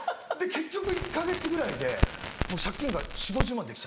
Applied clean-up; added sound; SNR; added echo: none; Crackle; 0 dB; none.